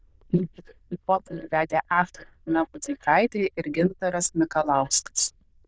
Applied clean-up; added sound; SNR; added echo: neural diffusion model UNIVERSE++.